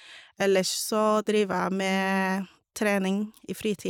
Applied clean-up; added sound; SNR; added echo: neural mask model Resemble Enhance denoiser.